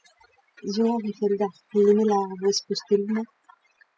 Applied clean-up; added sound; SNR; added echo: classical method spectral subtraction.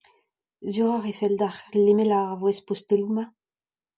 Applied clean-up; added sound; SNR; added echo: none; none; none; none.